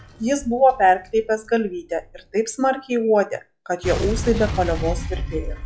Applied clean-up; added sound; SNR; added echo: classical method log-MMSE.